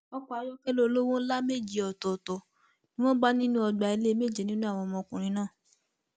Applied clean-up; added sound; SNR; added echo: none; none; none; none.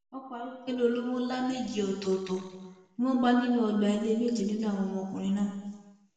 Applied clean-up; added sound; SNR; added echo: none; none; none; reverberation time 1.2 s.